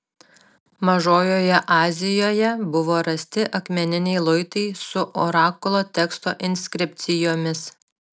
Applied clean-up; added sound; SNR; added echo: none; none; none; none.